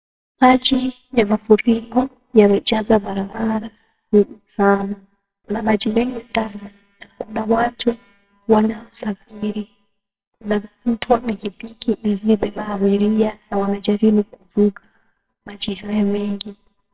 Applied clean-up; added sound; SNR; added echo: neural separator model SepFormer WHAMR!.